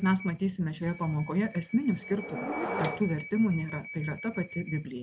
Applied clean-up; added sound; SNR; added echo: none; Subway, metro, underground / Door; 9 dB; none.